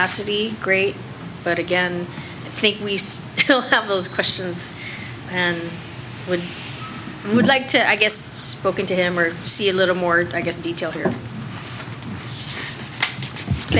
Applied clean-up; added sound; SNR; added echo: none; none; none; none.